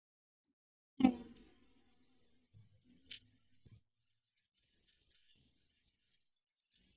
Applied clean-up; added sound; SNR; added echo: neural mask model DeepFilterNet 3.